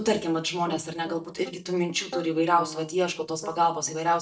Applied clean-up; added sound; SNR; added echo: neural mask model DeepFilterNet 3.